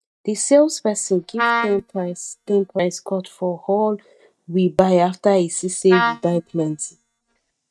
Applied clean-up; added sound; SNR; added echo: neural mask model DeepFilterNet 3.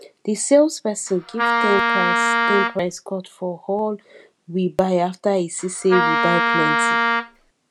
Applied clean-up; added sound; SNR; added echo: none; Wind instrument, woodwind instrument; -3 dB; none.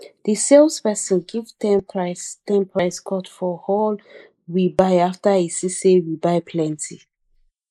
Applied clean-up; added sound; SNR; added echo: neural mask model Resemble Enhance denoiser.